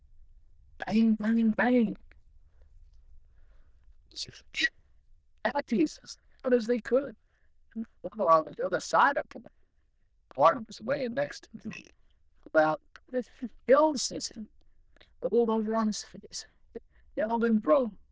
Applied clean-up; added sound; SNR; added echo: neural diffusion model UNIVERSE++.